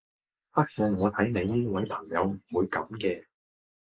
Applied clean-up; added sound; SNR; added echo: neural mask model Resemble Enhance denoiser.